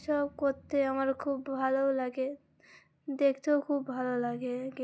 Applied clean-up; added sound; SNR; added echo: none; none; none; none.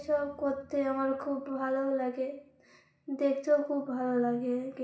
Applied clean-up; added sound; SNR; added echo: none; none; none; reverberation time 0.6 s.